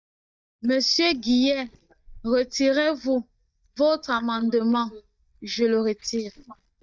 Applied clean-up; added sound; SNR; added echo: neural mask model DeepFilterNet 3.